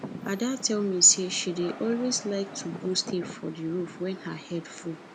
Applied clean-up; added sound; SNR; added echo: none; Rain; 14 dB; none.